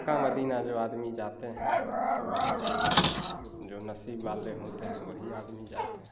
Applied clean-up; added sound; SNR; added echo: none; Cutlery, silverware + Growling; -5 dB; none.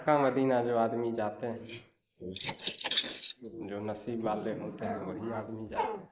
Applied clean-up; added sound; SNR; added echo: neural mask model Resemble Enhance denoiser.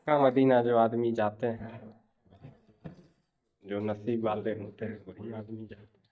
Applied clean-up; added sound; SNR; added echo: neural mask model DeepFilterNet 3.